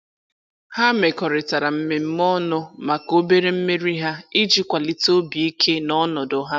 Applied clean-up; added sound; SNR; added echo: none; none; none; none.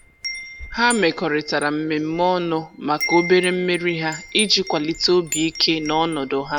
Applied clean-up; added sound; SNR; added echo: none; Wind chime; 12 dB; none.